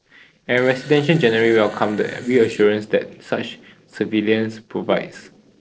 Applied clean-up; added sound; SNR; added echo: neural separator model SepFormer DNS4.